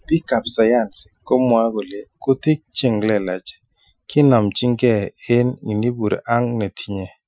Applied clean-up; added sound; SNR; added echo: classical method Wiener filter.